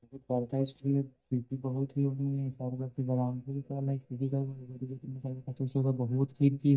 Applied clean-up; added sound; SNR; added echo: neural mask model DeepFilterNet 3.